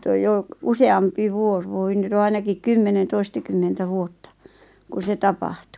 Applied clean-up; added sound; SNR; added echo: none; none; none; none.